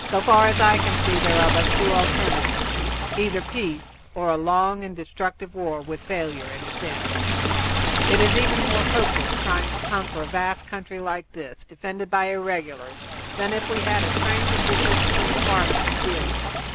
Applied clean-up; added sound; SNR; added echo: none; Liquid; -2 dB; none.